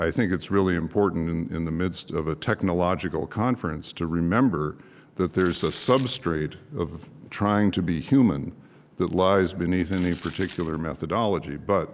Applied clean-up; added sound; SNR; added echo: none; Crumpling, crinkling; 18 dB; none.